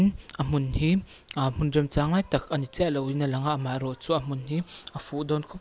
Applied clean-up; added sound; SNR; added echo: none; none; none; none.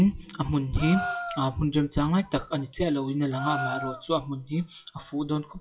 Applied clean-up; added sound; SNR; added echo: classical method WPE with log-MMSE.